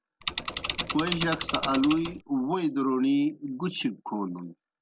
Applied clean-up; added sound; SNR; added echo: none; Mechanisms / Bicycle; -3 dB; none.